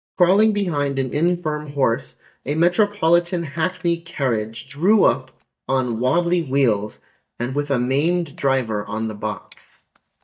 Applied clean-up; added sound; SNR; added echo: neural mask model DeepFilterNet 3.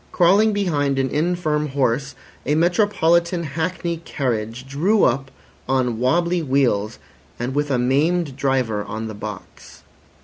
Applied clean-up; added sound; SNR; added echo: none; none; none; none.